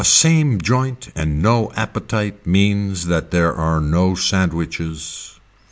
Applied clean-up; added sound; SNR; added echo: none; none; none; none.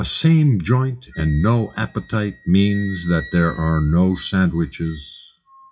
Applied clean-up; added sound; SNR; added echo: classical method WPE with log-MMSE.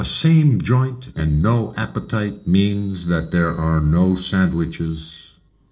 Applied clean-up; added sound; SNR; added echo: neural separator model SepFormer DNS4.